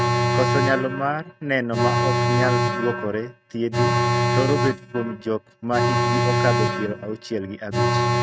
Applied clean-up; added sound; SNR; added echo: neural mask model RNNoise.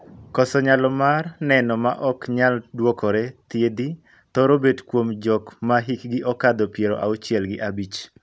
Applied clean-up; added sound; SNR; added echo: none; none; none; none.